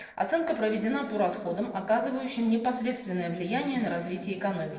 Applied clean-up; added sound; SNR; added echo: neural separator model SepFormer DNS4.